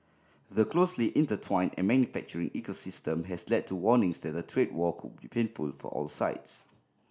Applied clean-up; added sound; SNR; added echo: none; none; none; none.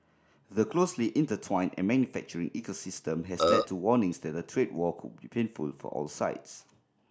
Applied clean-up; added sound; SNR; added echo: none; Burping, eructation; -5 dB; none.